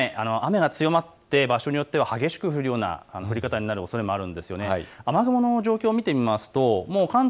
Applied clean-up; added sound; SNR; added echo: none; none; none; none.